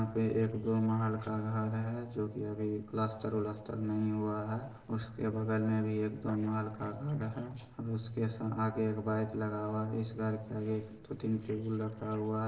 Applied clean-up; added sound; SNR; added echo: neural separator model SepFormer DNS4.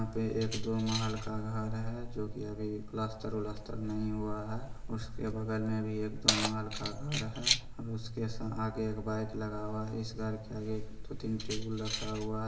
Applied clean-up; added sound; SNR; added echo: none; Keys jangling; 2 dB; reverberation time 1.0 s.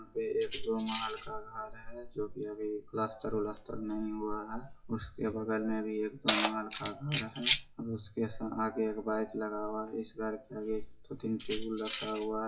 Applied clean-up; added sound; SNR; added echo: classical method WPE with log-MMSE.